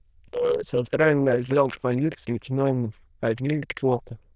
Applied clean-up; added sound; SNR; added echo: neural diffusion model UNIVERSE++.